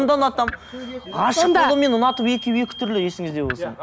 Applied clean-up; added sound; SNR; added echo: none; Squeak / Vehicle; 18 dB; none.